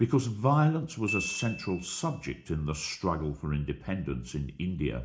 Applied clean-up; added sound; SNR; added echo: none; Glockenspiel; 12 dB; reverberation time 0.4 s.